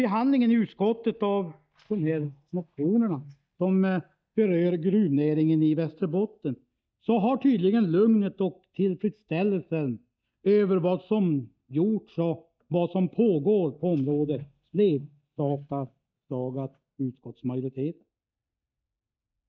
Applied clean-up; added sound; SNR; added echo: neural mask model DeepFilterNet 3.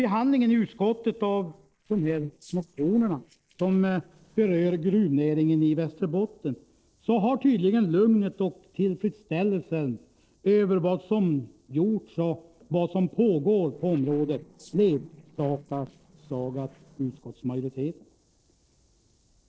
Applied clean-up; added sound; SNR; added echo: neural separator model SepFormer DNS4.